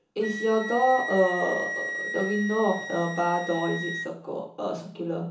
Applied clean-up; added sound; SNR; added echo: none; Wind instrument, woodwind instrument; 8 dB; reverberation time 0.8 s.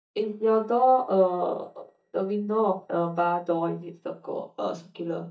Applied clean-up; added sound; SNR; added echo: neural mask model DeepFilterNet 3.